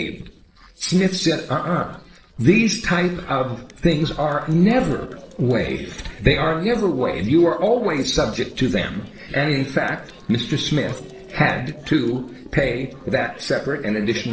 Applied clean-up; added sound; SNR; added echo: neural separator model SepFormer DNS4.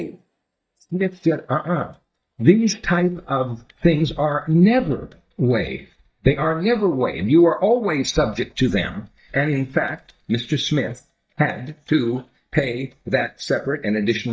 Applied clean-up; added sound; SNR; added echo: neural mask model DeepFilterNet 3.